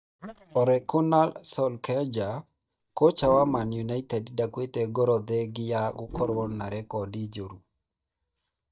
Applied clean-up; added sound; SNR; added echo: neural mask model DeepFilterNet 3.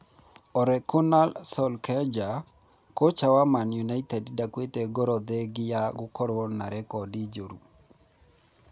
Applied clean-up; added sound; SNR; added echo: none; none; none; none.